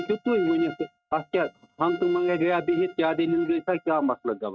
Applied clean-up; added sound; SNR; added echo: neural mask model RNNoise.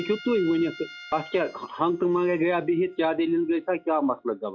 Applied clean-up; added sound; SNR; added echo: classical method log-MMSE.